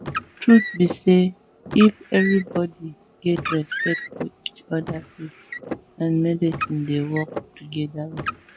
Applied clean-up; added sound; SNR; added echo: none; Car; 10 dB; none.